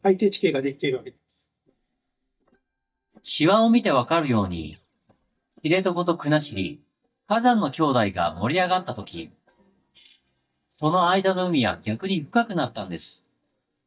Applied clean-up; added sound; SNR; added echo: neural mask model DeepFilterNet 3.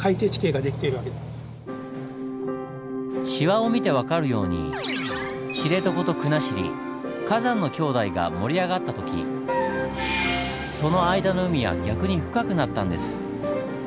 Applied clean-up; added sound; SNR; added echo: none; none; none; none.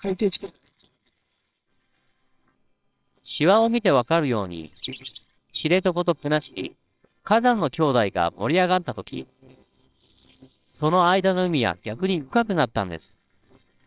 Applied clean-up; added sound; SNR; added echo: neural separator model SepFormer WHAMR!.